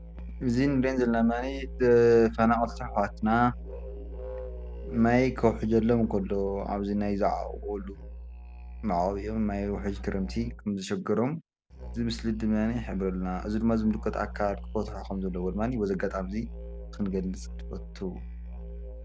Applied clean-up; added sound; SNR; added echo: none; Musical instrument; 11 dB; none.